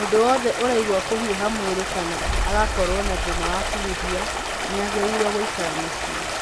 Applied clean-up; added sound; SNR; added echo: none; Stream + Boom; 1 dB; none.